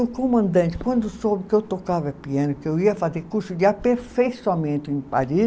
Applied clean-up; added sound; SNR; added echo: none; none; none; none.